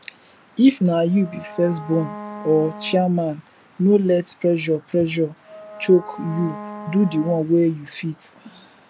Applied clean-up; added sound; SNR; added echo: none; Wind instrument, woodwind instrument; 17 dB; none.